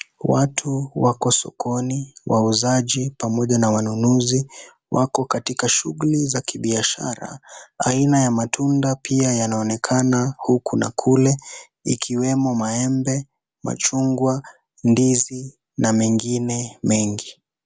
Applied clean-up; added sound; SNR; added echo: none; none; none; none.